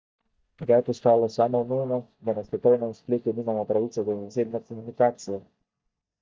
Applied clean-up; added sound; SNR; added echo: neural mask model DeepFilterNet 3.